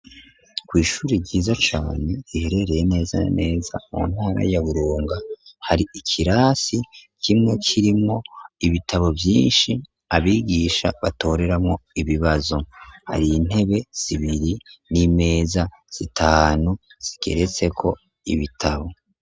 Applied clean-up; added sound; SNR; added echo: none; none; none; none.